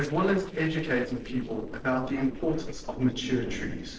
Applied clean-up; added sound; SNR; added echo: neural separator model SepFormer DNS4.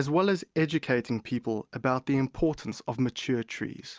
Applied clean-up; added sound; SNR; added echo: none; none; none; none.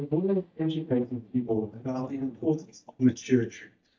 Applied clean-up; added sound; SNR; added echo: neural mask model DeepFilterNet 3.